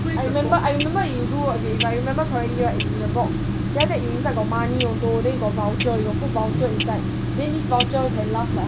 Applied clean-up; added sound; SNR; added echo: none; Clock; -2 dB; none.